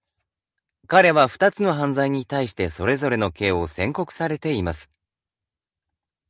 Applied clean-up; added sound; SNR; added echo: none; none; none; none.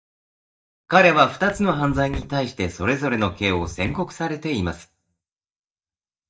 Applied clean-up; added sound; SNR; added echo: neural mask model DeepFilterNet 3.